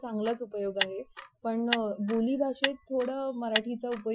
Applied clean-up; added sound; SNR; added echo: classical method Wiener filter.